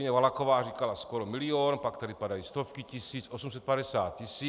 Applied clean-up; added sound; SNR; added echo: none; none; none; none.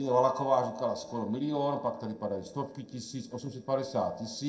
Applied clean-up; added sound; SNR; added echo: neural separator model SepFormer DNS4.